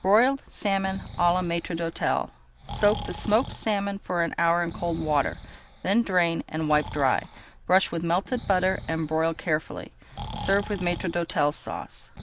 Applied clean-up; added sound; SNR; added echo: none; Breathing; 14 dB; none.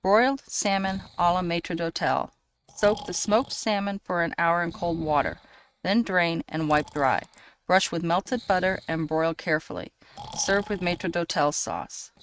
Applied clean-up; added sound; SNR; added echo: neural mask model RNNoise.